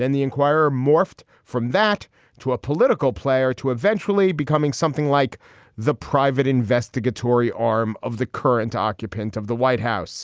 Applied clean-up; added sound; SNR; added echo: none; none; none; none.